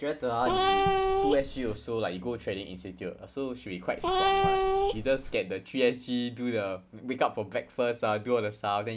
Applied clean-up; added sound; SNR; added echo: none; Cat; -5 dB; none.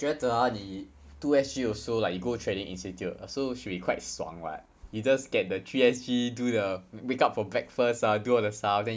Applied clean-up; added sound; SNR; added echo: none; none; none; none.